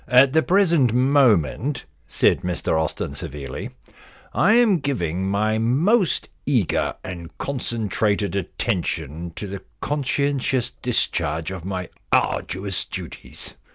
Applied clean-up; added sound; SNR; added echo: none; none; none; none.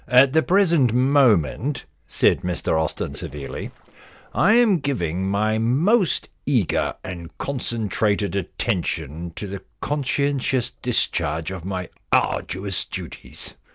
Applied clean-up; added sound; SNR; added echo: neural separator model SepFormer DNS4.